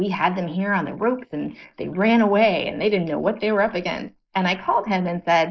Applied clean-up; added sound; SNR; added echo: neural mask model Resemble Enhance denoiser.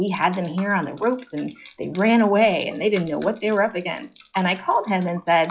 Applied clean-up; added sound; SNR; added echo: classical method log-MMSE.